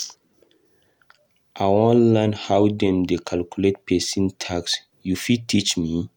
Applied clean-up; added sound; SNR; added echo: none; none; none; none.